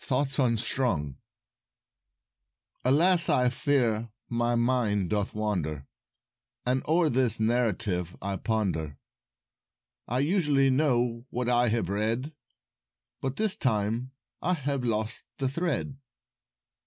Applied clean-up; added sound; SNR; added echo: none; none; none; none.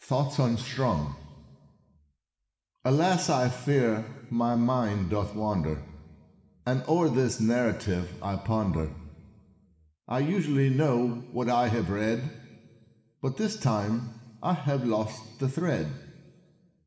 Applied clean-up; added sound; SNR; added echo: none; none; none; reverberation time 1.7 s.